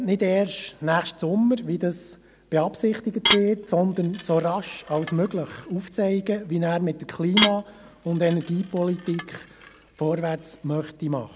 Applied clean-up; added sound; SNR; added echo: none; Dishes, pots, and pans / Glass; 6 dB; none.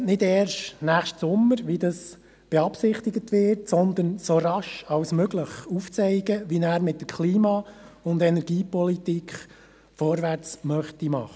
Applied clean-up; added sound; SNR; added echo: none; none; none; none.